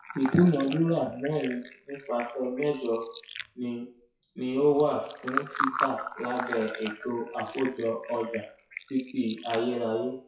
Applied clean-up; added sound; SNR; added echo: classical method WPE with log-MMSE.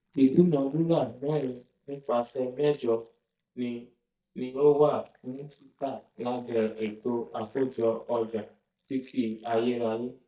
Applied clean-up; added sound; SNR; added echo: neural mask model DeepFilterNet 3.